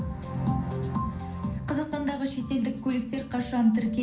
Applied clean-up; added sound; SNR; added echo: none; none; none; reverberation time 0.6 s.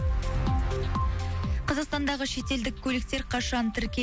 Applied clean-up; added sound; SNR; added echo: none; none; none; none.